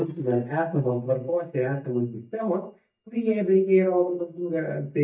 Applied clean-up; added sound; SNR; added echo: neural mask model DeepFilterNet 3.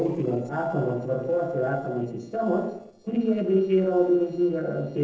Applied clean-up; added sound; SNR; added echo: neural separator model SepFormer DNS4.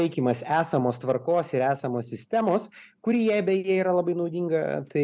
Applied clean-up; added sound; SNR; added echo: none; none; none; none.